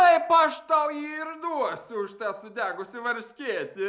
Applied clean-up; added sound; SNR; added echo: none; none; none; none.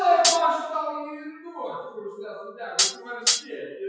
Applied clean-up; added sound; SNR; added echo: classical method WPE with log-MMSE.